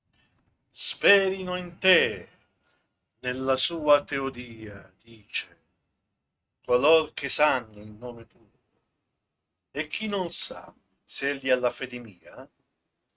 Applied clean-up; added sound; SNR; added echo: neural mask model RNNoise.